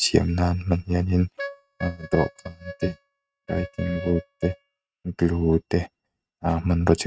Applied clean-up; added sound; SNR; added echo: neural mask model RNNoise.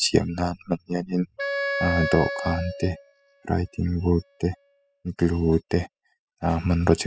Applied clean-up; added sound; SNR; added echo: classical method spectral subtraction.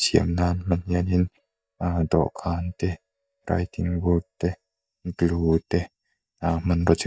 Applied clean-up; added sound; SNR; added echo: neural mask model DeepFilterNet 3.